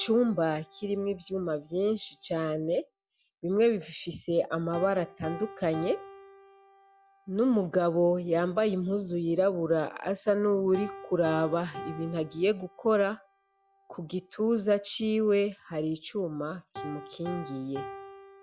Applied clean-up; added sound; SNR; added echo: none; Piano; 18 dB; none.